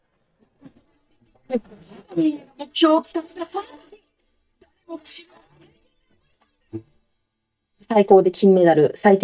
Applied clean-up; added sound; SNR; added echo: neural mask model DeepFilterNet 3.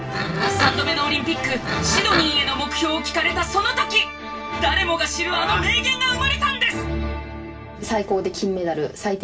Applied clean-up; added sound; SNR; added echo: none; Livestock, farm animals, working animals; 3 dB; reverberation time 0.2 s.